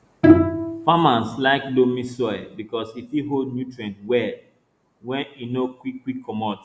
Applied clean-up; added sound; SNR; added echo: none; Bowed string instrument; -3 dB; none.